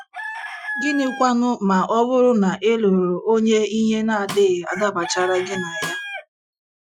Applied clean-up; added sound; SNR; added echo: classical method Wiener filter.